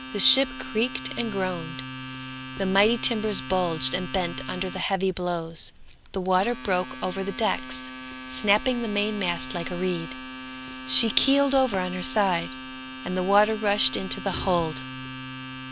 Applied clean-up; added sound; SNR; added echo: none; Domestic sounds, home sounds; 12 dB; none.